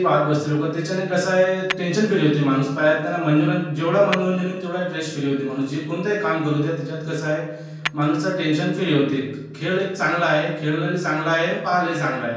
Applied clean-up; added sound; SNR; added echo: none; Tap / Hammer; 16 dB; reverberation time 0.5 s.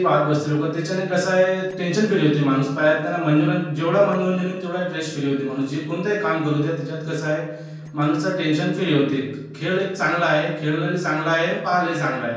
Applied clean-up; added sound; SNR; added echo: neural separator model SepFormer DNS4.